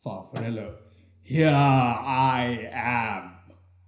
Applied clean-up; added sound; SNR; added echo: none; Drum; 19 dB; reverberation time 0.5 s.